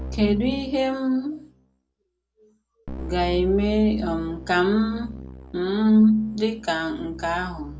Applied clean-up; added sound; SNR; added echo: none; Keyboard (musical); 13 dB; none.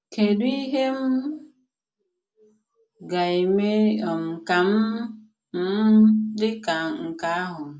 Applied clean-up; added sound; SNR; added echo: none; none; none; none.